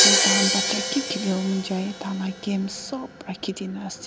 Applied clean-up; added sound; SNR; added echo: none; Crash cymbal; -2 dB; none.